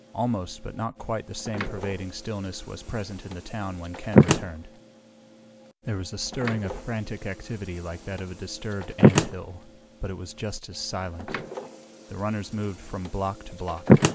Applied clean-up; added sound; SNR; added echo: none; Slam; -5 dB; none.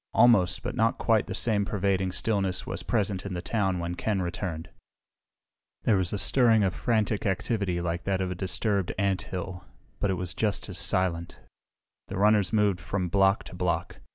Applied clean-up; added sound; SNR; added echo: none; none; none; none.